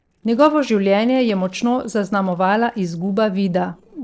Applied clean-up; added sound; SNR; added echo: neural separator model SepFormer DNS4.